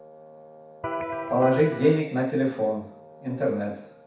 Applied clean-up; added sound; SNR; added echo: none; Electric guitar; 6 dB; reverberation time 0.6 s.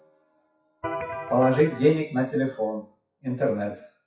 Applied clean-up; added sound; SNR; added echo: classical method WPE with log-MMSE.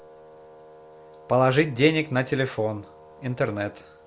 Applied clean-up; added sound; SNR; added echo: none; none; none; none.